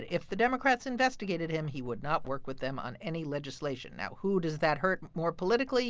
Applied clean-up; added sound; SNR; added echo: none; Knock; 19 dB; none.